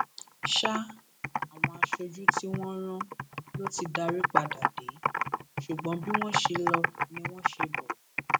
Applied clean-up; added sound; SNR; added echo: none; Computer keyboard; -4 dB; none.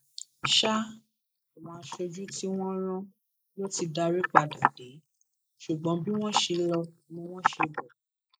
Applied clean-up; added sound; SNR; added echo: neural mask model Resemble Enhance denoiser.